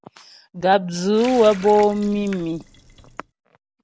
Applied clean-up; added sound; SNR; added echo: none; Water tap, faucet; 18 dB; none.